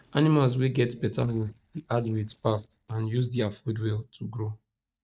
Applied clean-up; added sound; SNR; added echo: neural mask model DeepFilterNet 3.